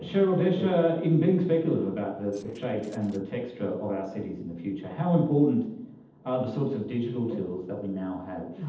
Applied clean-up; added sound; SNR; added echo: neural separator model SepFormer DNS4.